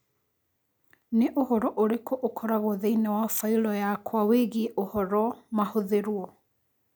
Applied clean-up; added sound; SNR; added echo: none; none; none; none.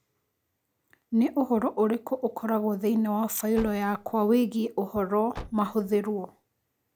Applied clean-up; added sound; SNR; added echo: none; Car; 19 dB; none.